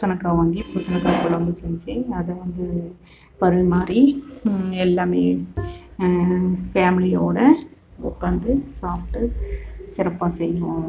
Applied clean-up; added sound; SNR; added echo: none; Bowed string instrument; 11 dB; none.